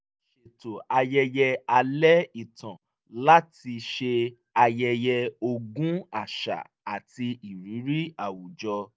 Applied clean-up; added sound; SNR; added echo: none; none; none; none.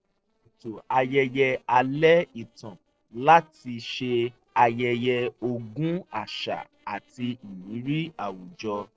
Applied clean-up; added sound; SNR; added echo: neural separator model SepFormer DNS4.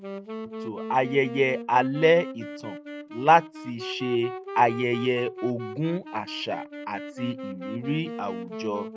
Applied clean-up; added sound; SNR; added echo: none; Wind instrument, woodwind instrument; 11 dB; none.